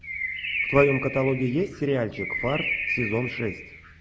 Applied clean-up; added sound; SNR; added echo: none; Bird; 5 dB; none.